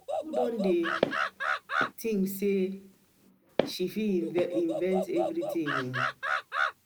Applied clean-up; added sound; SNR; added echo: none; Animal + Walk, footsteps; 1 dB; none.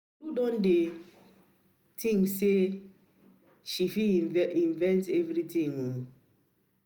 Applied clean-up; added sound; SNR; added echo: none; none; none; none.